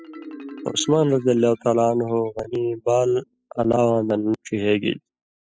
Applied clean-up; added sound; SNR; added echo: classical method spectral subtraction.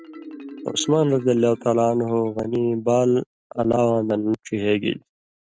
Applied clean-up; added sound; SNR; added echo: neural mask model RNNoise.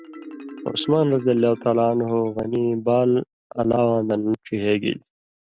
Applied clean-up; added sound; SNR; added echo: none; Marimba, xylophone; 19 dB; none.